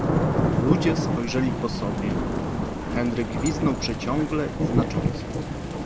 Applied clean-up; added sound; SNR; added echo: none; Thunder / Rain; -3 dB; none.